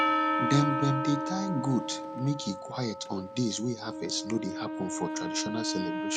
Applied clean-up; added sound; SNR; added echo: none; Percussion + Wind instrument, woodwind instrument; 1 dB; none.